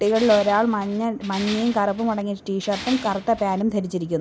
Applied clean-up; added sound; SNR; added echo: none; Tools; 14 dB; none.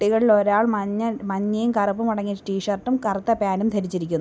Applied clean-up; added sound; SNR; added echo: none; none; none; none.